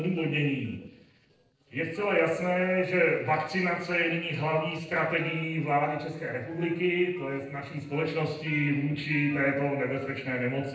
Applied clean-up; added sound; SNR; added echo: neural separator model SepFormer DNS4.